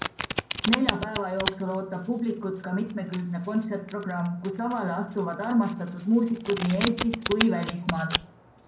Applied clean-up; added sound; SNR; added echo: none; Domestic sounds, home sounds; 7 dB; reverberation time 0.6 s.